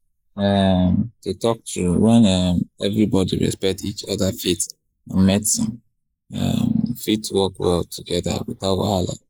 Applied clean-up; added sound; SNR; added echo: neural mask model Resemble Enhance denoiser.